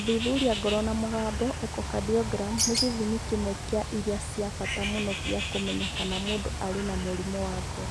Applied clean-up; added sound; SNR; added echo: none; Bird; 3 dB; none.